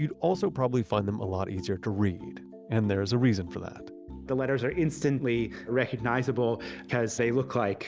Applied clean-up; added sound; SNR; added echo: none; none; none; none.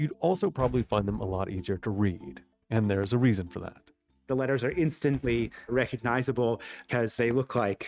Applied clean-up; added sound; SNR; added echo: neural mask model RNNoise.